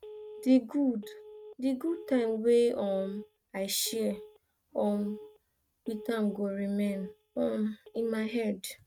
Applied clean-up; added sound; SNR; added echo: neural mask model RNNoise.